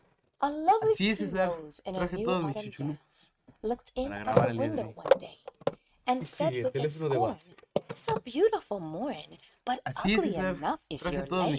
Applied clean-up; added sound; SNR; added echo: neural mask model RNNoise.